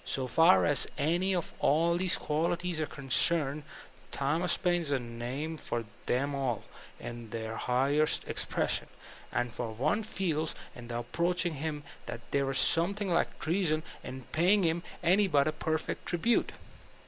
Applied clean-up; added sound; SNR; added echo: none; none; none; none.